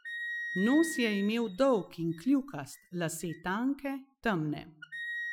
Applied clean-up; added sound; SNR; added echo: classical method Wiener filter.